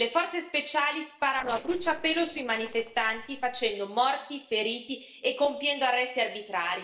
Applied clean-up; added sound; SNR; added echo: neural separator model SepFormer DNS4.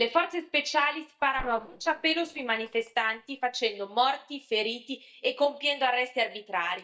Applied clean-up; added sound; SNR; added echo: neural mask model DeepFilterNet 3.